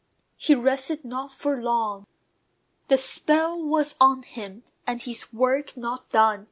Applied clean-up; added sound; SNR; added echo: none; none; none; none.